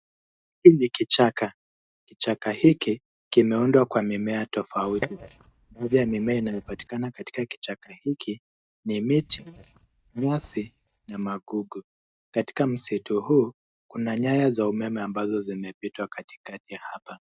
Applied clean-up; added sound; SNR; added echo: neural mask model DeepFilterNet 3.